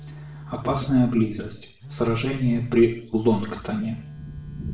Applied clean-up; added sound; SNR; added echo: none; Telephone; 17 dB; reverberation time 0.5 s.